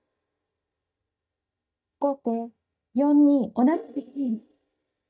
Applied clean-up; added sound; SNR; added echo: neural mask model DeepFilterNet 3.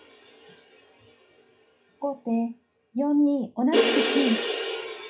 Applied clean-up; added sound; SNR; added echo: classical method WPE with log-MMSE.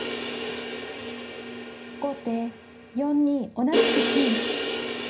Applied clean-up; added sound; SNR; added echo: none; Crash cymbal; 0 dB; reverberation time 0.4 s.